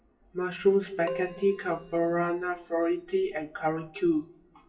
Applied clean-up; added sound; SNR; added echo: classical method WPE with log-MMSE.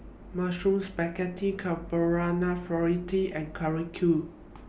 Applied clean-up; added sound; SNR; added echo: none; none; none; none.